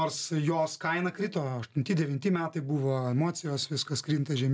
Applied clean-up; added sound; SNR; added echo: none; none; none; none.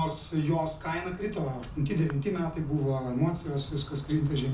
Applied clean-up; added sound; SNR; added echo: none; Insect; 15 dB; reverberation time 0.4 s.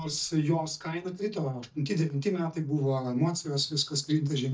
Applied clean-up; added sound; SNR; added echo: neural mask model DeepFilterNet 3.